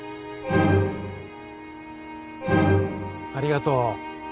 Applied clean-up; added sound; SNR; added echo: none; Musical instrument; -4 dB; none.